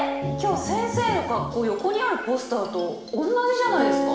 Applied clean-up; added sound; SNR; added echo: none; Acoustic guitar; 7 dB; reverberation time 1.1 s.